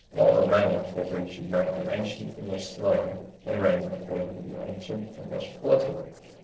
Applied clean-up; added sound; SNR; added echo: neural separator model SepFormer DNS4.